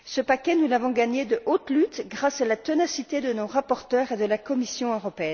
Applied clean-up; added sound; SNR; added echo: none; none; none; none.